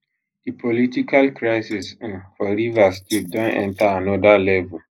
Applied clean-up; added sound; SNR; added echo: neural mask model Resemble Enhance denoiser.